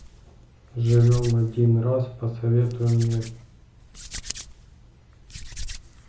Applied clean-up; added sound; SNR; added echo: none; Hands; 15 dB; reverberation time 0.6 s.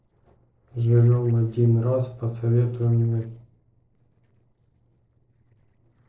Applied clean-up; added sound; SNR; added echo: neural separator model SepFormer DNS4.